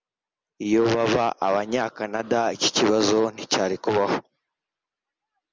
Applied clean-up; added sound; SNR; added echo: none; none; none; none.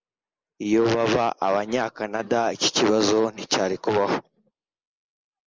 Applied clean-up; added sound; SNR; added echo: neural mask model Resemble Enhance denoiser.